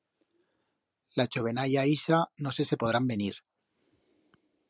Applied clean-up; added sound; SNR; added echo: none; none; none; none.